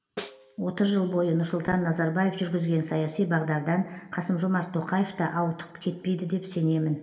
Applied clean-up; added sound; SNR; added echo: none; Snare drum; 18 dB; reverberation time 2.7 s.